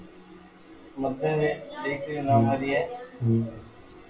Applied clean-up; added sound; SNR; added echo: none; Brass instrument; -3 dB; reverberation time 0.3 s.